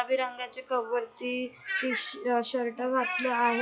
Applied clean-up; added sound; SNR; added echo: classical method log-MMSE.